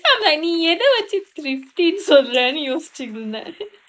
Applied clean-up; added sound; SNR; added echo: neural mask model Resemble Enhance denoiser.